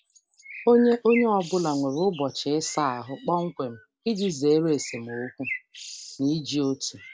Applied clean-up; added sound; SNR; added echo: none; Bird; 16 dB; none.